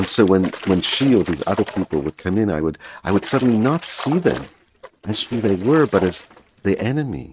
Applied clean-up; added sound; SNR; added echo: neural mask model RNNoise.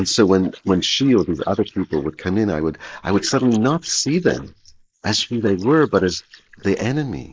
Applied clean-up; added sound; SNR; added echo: neural mask model Resemble Enhance denoiser.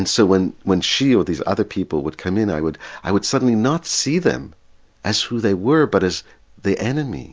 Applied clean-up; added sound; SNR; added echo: none; none; none; none.